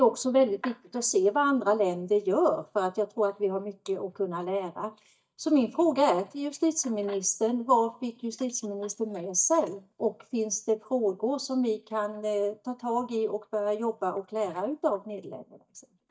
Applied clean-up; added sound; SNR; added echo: neural mask model DeepFilterNet 3.